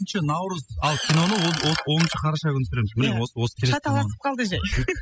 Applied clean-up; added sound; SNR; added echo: classical method spectral subtraction.